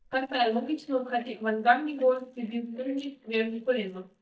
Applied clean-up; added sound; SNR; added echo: neural mask model DeepFilterNet 3.